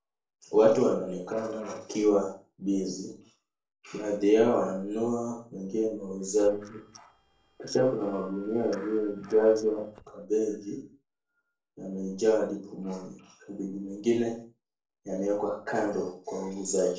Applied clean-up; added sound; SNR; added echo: neural separator model SepFormer DNS4.